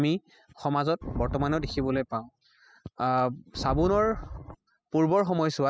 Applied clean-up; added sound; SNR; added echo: classical method spectral subtraction.